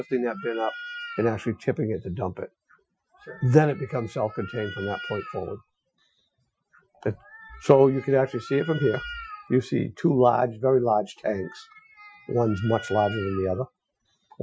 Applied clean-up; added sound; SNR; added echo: classical method Wiener filter.